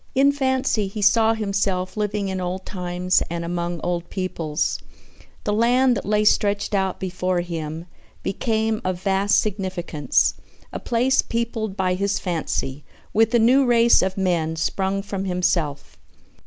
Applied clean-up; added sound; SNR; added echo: none; none; none; none.